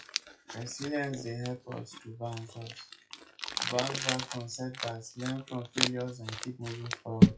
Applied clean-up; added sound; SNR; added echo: classical method WPE with log-MMSE.